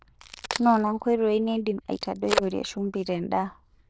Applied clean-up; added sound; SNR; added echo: neural diffusion model UNIVERSE++.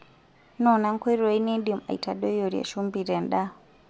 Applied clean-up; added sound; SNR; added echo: none; none; none; none.